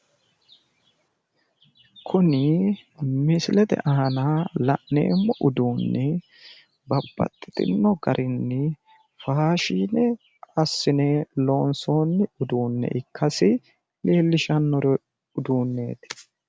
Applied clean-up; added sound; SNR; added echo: none; none; none; none.